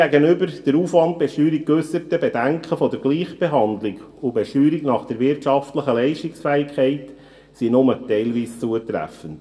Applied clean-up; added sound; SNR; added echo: none; none; none; reverberation time 0.4 s.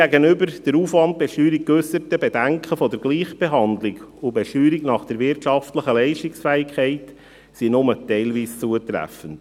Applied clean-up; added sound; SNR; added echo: none; none; none; none.